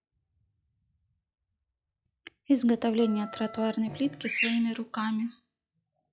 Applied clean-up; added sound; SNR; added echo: classical method log-MMSE.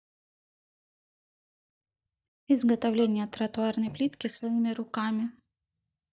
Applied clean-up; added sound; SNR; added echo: neural mask model DeepFilterNet 3.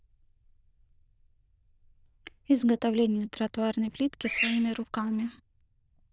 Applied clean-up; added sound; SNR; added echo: neural diffusion model UNIVERSE++.